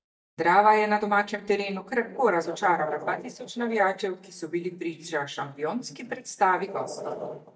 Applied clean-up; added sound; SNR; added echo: neural mask model DeepFilterNet 3.